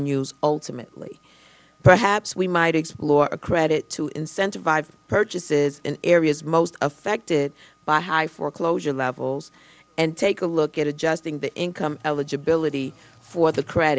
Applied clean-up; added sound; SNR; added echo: none; none; none; none.